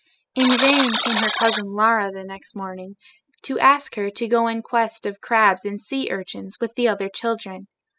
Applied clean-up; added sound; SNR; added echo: classical method spectral subtraction.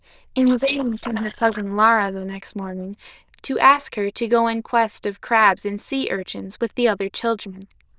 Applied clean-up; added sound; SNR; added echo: neural diffusion model UNIVERSE++.